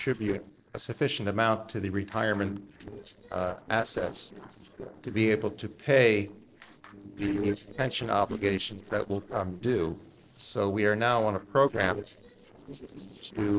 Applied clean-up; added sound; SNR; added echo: neural separator model SepFormer DNS4.